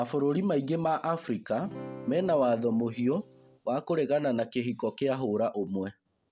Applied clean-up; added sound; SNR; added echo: none; Acoustic guitar / Strum; 15 dB; none.